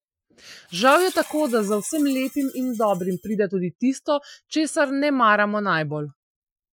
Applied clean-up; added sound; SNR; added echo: classical method Wiener filter.